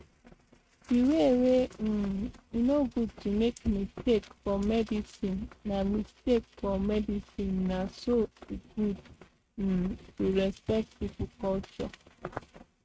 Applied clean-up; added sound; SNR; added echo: neural mask model RNNoise.